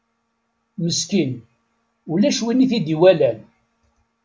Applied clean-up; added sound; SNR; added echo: none; none; none; none.